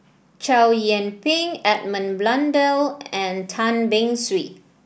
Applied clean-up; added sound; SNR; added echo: none; none; none; none.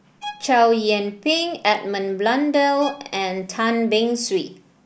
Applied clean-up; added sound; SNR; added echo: none; Bowed string instrument; 20 dB; none.